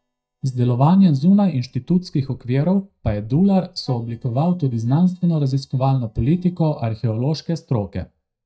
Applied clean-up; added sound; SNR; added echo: neural mask model DeepFilterNet 3.